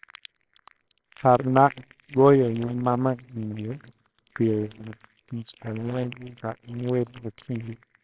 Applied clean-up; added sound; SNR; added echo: neural separator model SepFormer WHAMR!.